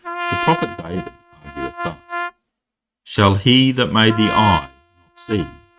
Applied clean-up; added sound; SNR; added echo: neural mask model RNNoise.